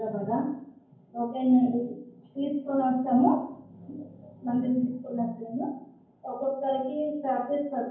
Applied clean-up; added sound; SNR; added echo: none; none; none; reverberation time 0.9 s.